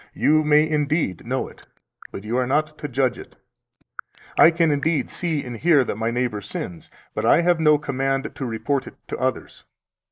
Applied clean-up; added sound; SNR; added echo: neural mask model Resemble Enhance denoiser.